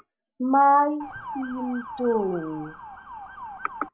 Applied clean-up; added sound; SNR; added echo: none; Motor vehicle (road) / Siren; 13 dB; none.